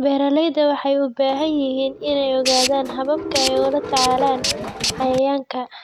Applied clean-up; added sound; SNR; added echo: none; Tools; 5 dB; none.